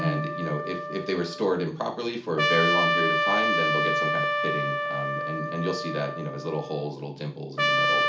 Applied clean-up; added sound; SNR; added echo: none; Trumpet; -3 dB; reverberation time 0.4 s.